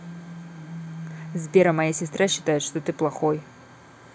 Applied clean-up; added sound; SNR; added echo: none; none; none; none.